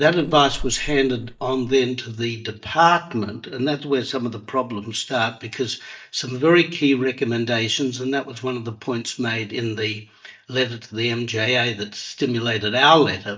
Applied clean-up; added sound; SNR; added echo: neural mask model DeepFilterNet 3.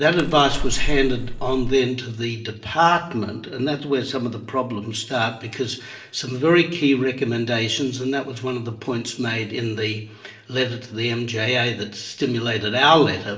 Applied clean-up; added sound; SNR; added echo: none; Splash, splatter; 0 dB; reverberation time 0.7 s.